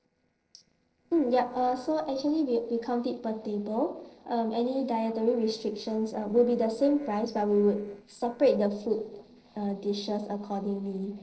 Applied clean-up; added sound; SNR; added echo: neural separator model SepFormer DNS4.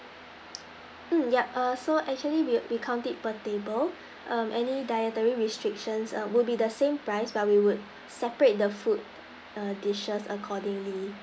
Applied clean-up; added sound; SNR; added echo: none; none; none; none.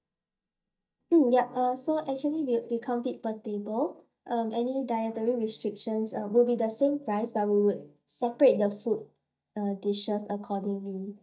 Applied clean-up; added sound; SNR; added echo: neural mask model DeepFilterNet 3.